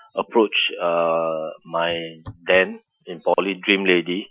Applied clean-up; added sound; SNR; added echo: classical method Wiener filter.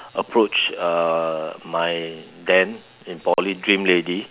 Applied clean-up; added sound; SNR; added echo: none; none; none; none.